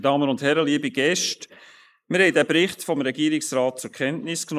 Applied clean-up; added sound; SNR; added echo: neural mask model Resemble Enhance denoiser.